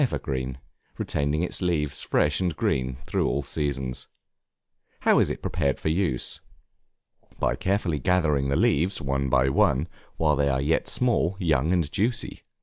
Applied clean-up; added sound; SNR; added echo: none; none; none; none.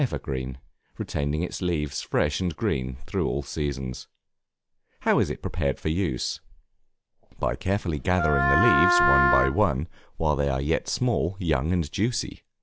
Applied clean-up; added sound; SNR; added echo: none; Wind instrument, woodwind instrument; -3 dB; none.